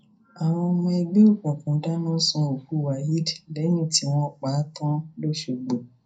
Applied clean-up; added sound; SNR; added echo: none; none; none; reverberation time 0.2 s.